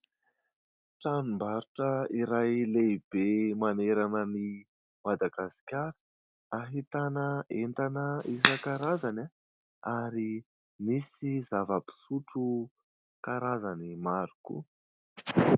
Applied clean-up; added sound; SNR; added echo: none; Crack; -1 dB; none.